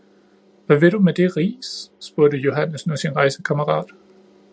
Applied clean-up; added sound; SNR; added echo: none; none; none; none.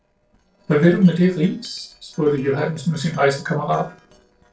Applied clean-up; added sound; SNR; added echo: neural separator model SepFormer DNS4.